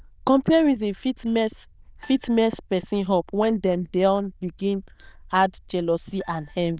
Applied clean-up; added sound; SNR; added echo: neural diffusion model UNIVERSE++.